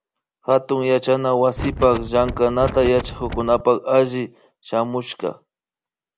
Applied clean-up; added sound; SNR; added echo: none; Wind; 9 dB; none.